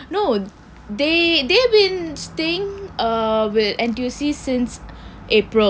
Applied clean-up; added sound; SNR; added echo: none; none; none; none.